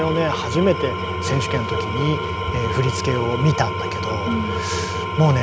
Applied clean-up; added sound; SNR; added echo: none; Engine / Tools; 2 dB; none.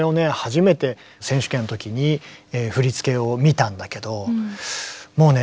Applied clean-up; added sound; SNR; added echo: none; none; none; none.